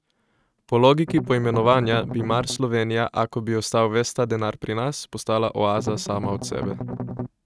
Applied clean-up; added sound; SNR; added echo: neural mask model RNNoise.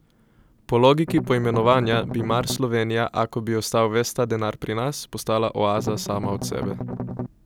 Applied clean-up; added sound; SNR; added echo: none; Strum; 7 dB; none.